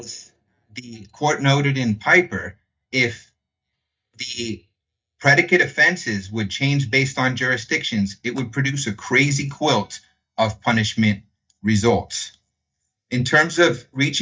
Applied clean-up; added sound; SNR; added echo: neural mask model DeepFilterNet 3.